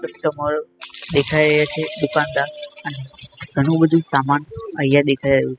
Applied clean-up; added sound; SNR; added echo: classical method spectral subtraction.